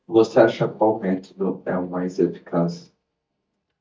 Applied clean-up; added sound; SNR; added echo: neural mask model DeepFilterNet 3.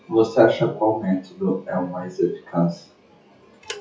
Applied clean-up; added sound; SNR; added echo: classical method WPE with log-MMSE.